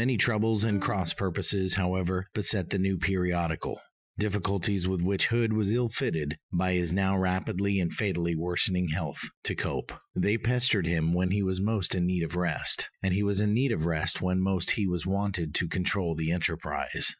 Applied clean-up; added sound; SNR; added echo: classical method Wiener filter.